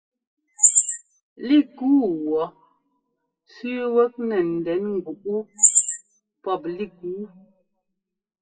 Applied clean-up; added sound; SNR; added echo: classical method WPE with log-MMSE.